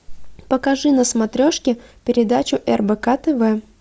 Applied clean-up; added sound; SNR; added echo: none; none; none; none.